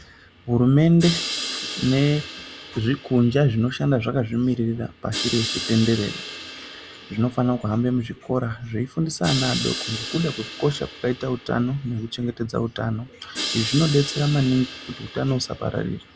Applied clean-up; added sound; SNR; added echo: none; Crash cymbal; 11 dB; none.